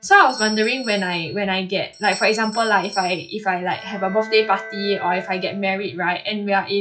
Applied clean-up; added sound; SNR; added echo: classical method log-MMSE.